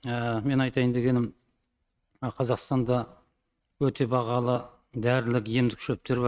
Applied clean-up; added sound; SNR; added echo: neural mask model RNNoise.